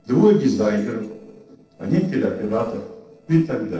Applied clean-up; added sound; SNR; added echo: neural separator model SepFormer DNS4.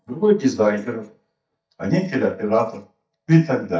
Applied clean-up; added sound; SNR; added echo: neural mask model DeepFilterNet 3.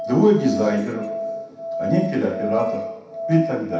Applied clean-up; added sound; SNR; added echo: none; Musical instrument; 7 dB; reverberation time 0.7 s.